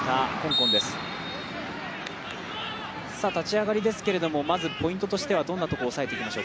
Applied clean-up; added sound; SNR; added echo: none; none; none; none.